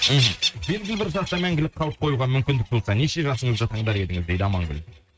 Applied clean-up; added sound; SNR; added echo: neural mask model RNNoise.